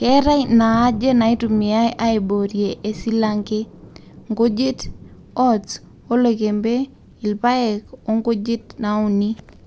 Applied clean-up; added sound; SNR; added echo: none; Thunder; 19 dB; none.